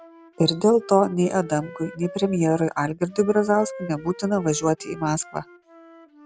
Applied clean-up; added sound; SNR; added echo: none; Wind instrument, woodwind instrument; 18 dB; none.